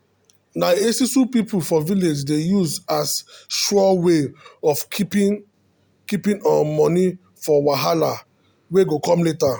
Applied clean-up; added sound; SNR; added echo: none; none; none; none.